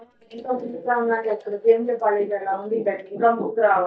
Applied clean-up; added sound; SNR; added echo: neural mask model DeepFilterNet 3.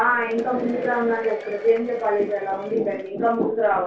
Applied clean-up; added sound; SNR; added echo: none; Applause / Crowd / Cheering; 16 dB; reverberation time 0.2 s.